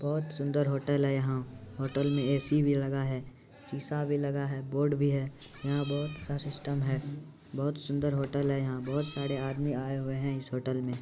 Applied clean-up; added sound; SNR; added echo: none; Meow; 19 dB; none.